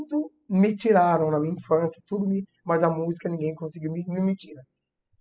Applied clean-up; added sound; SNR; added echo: classical method spectral subtraction.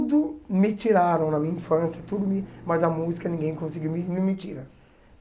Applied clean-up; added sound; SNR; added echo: none; Engine; 19 dB; none.